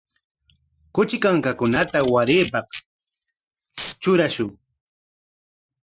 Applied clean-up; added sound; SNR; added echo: classical method Wiener filter.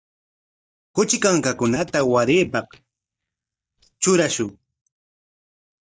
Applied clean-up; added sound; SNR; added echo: neural mask model DeepFilterNet 3.